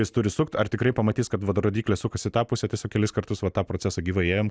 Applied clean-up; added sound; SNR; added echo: none; none; none; none.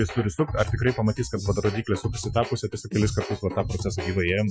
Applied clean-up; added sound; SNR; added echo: classical method Wiener filter.